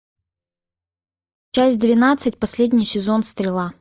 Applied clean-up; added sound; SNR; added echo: neural mask model DeepFilterNet 3.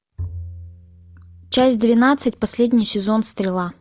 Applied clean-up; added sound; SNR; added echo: none; Bowed string instrument; 17 dB; none.